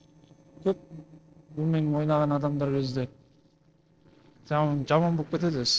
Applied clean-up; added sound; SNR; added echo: neural separator model SepFormer DNS4.